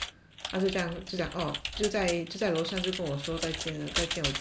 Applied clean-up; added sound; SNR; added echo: none; Computer keyboard; 5 dB; none.